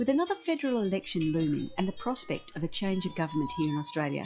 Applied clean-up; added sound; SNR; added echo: classical method log-MMSE.